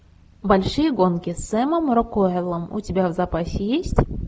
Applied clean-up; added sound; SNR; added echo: none; none; none; none.